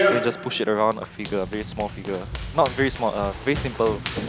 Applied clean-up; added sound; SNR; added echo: none; Run; 4 dB; none.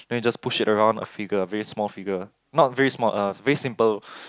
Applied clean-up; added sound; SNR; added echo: none; none; none; none.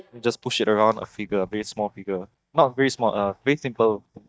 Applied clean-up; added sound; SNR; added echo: neural mask model DeepFilterNet 3.